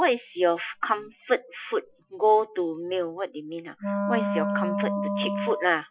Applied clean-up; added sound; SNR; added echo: classical method Wiener filter.